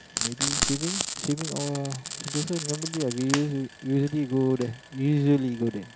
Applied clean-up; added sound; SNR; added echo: none; Frying (food); 6 dB; none.